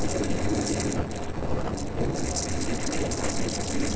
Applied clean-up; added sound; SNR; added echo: neural separator model SepFormer DNS4.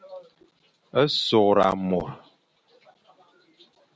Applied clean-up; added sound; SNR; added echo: none; none; none; none.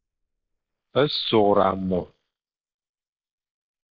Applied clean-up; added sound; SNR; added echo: neural mask model Resemble Enhance denoiser.